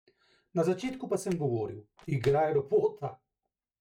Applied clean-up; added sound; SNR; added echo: neural mask model RNNoise.